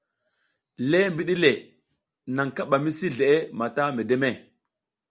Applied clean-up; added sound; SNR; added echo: none; none; none; none.